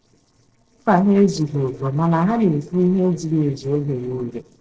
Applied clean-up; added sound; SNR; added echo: neural separator model SepFormer DNS4.